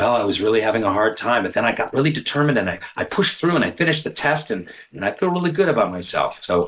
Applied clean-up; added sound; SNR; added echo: neural mask model Resemble Enhance denoiser.